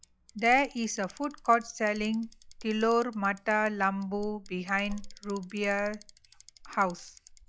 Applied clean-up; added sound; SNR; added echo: classical method log-MMSE.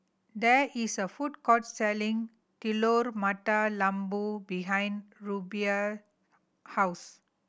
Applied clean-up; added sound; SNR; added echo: none; none; none; none.